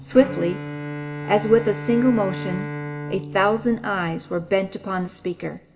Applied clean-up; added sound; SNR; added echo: none; Bowed string instrument; 10 dB; reverberation time 1.4 s.